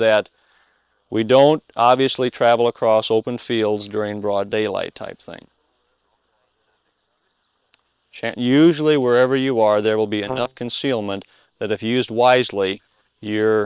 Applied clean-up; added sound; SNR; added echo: neural separator model SepFormer WHAM!.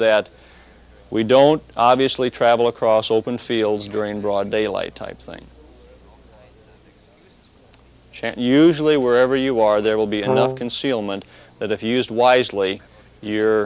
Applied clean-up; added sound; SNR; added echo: none; Brass instrument; 2 dB; none.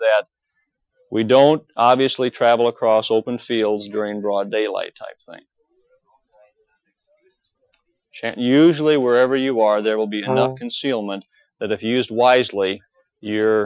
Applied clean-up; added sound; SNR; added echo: classical method Wiener filter.